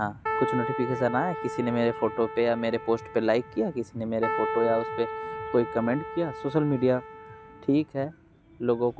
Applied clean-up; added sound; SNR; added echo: none; Keyboard (musical); 7 dB; none.